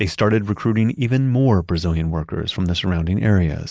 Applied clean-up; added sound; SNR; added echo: neural mask model Resemble Enhance denoiser.